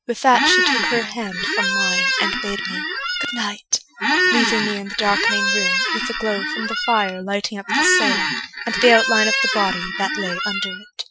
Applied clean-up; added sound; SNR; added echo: classical method Wiener filter.